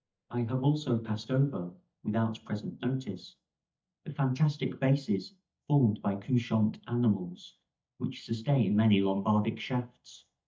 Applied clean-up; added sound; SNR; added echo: neural mask model DeepFilterNet 3.